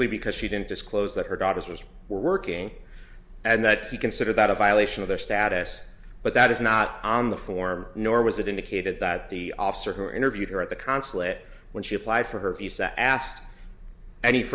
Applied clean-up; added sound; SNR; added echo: none; none; none; none.